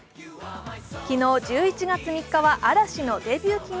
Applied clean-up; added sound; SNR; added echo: none; none; none; none.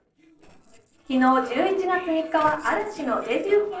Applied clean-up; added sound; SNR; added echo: neural separator model SepFormer DNS4.